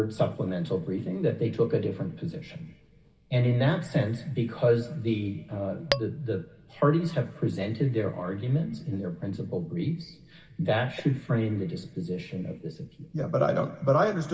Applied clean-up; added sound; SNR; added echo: none; Tap / Glass; 2 dB; reverberation time 2.5 s.